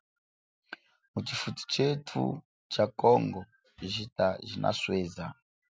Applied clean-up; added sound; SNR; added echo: none; none; none; none.